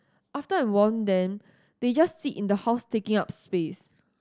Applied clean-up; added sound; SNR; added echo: none; none; none; none.